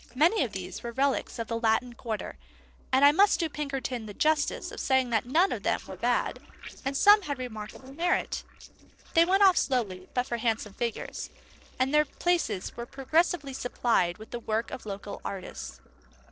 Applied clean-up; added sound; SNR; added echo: neural separator model SepFormer DNS4.